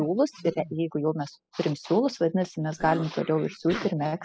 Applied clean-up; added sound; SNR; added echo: classical method spectral subtraction.